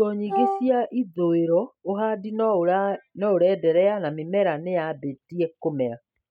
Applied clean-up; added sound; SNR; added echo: neural mask model RNNoise.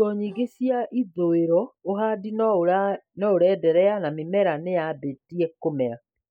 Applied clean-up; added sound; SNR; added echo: neural mask model DeepFilterNet 3.